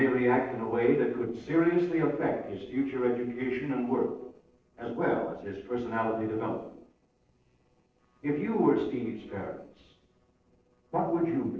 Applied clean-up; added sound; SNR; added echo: neural separator model SepFormer DNS4.